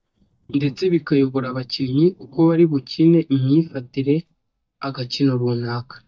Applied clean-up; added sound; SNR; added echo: neural mask model DeepFilterNet 3.